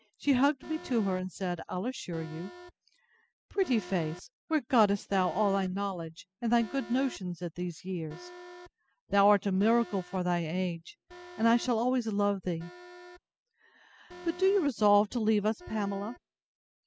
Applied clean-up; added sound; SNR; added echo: classical method spectral subtraction.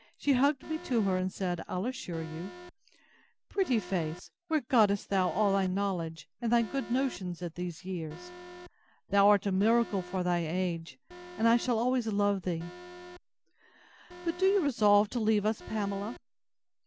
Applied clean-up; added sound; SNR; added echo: none; Alarm; 19 dB; none.